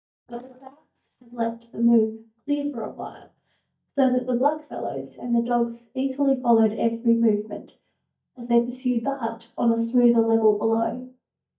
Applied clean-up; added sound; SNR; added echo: neural mask model DeepFilterNet 3.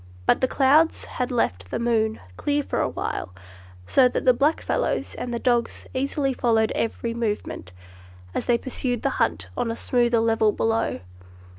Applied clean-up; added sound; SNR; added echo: none; none; none; none.